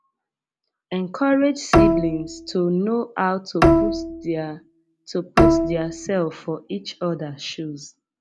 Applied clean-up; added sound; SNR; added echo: none; Bowed string instrument; -4 dB; none.